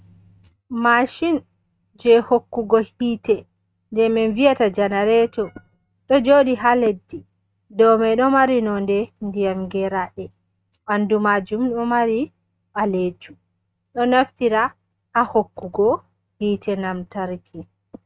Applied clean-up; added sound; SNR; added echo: neural mask model RNNoise.